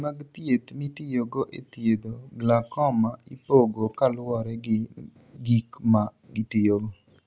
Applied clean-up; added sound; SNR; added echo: none; none; none; none.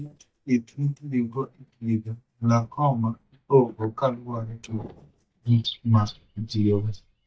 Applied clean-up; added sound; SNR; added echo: neural mask model DeepFilterNet 3.